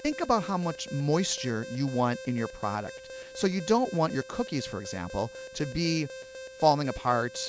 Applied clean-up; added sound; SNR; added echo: none; Alarm; 14 dB; none.